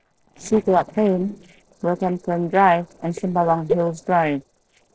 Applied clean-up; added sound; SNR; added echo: neural separator model SepFormer DNS4.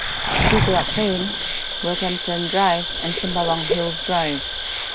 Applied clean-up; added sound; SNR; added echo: none; Insect + Waves, surf; 0 dB; none.